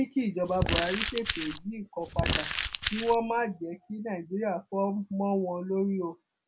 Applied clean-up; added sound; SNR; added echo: none; Crumpling, crinkling; 0 dB; none.